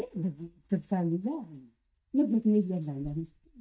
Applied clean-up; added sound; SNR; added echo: neural mask model DeepFilterNet 3.